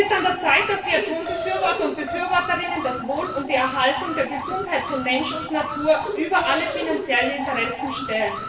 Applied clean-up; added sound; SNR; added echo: none; Alarm; 6 dB; reverberation time 1.0 s.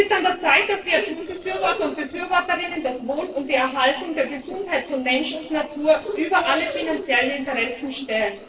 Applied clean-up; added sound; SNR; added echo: neural separator model SepFormer DNS4.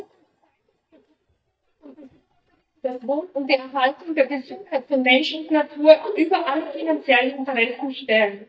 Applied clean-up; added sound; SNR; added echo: neural mask model DeepFilterNet 3.